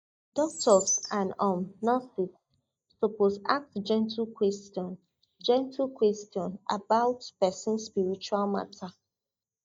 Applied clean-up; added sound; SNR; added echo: neural mask model DeepFilterNet 3.